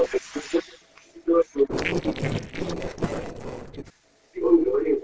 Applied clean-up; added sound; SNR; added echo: neural separator model SepFormer DNS4.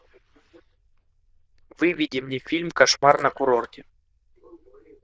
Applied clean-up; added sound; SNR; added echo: neural diffusion model UNIVERSE++.